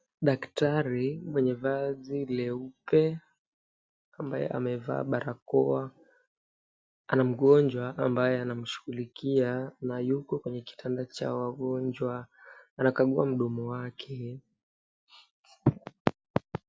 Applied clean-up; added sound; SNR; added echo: none; none; none; none.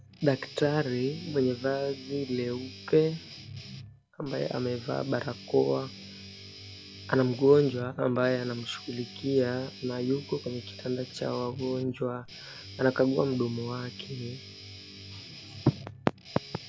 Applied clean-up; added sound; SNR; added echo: none; Guitar; 16 dB; none.